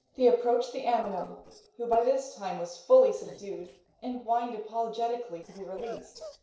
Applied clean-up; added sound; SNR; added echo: neural separator model SepFormer DNS4.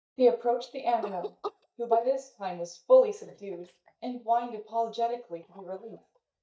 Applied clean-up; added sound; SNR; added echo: neural mask model DeepFilterNet 3.